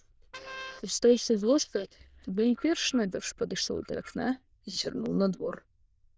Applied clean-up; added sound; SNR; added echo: neural diffusion model UNIVERSE++.